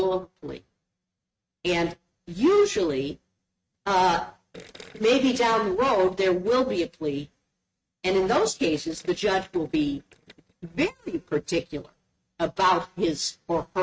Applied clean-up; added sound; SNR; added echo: neural mask model RNNoise.